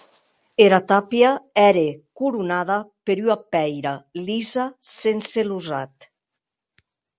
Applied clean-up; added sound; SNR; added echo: none; none; none; none.